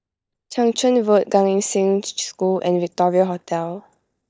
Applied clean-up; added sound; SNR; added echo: neural mask model DeepFilterNet 3.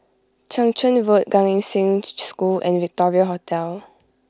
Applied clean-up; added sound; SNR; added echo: none; none; none; none.